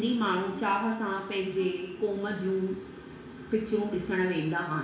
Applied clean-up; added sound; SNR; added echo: none; none; none; reverberation time 0.7 s.